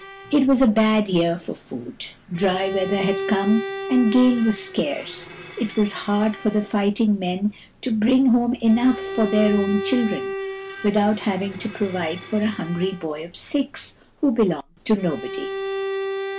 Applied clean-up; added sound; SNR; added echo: none; Bowed string instrument; 10 dB; none.